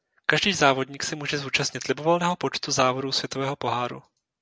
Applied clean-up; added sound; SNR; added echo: none; none; none; none.